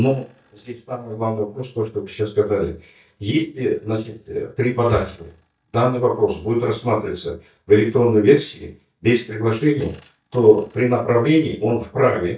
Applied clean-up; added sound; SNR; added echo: neural mask model DeepFilterNet 3.